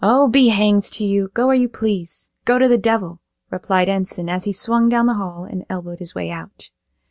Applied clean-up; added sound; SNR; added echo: none; none; none; none.